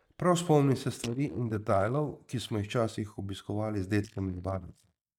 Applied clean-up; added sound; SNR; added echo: neural mask model DeepFilterNet 3.